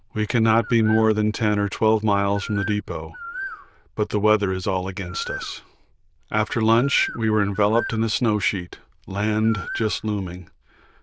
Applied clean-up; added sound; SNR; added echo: neural diffusion model UNIVERSE++.